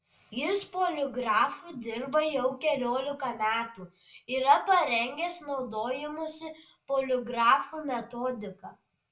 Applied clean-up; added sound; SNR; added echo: none; none; none; reverberation time 0.2 s.